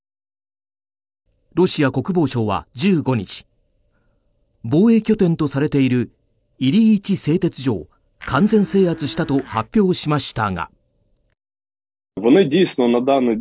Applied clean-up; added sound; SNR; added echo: neural separator model SepFormer DNS4.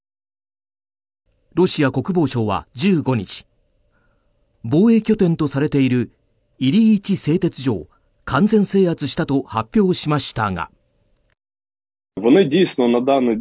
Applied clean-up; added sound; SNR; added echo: none; none; none; none.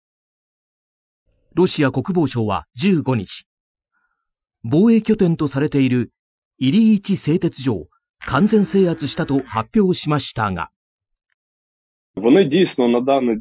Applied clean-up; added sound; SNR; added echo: classical method Wiener filter.